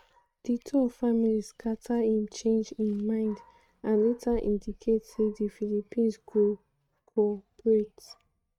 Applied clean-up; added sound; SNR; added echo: neural mask model RNNoise.